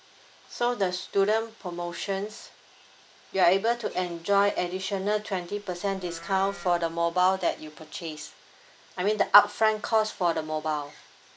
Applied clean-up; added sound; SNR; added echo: none; Livestock, farm animals, working animals; 18 dB; none.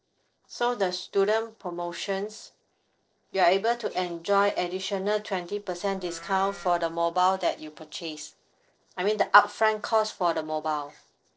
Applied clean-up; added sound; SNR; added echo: neural separator model SepFormer DNS4.